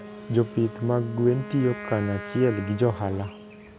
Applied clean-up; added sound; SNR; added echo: none; Wind instrument, woodwind instrument; 14 dB; none.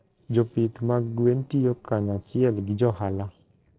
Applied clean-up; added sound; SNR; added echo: neural separator model SepFormer DNS4.